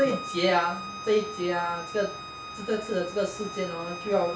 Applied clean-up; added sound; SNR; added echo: none; Bowed string instrument; 11 dB; none.